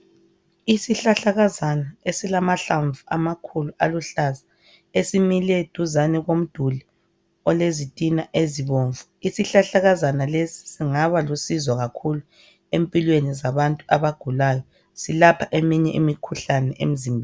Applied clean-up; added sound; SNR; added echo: none; none; none; none.